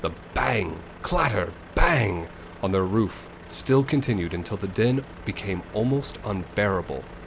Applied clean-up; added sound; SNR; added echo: none; Truck; 16 dB; none.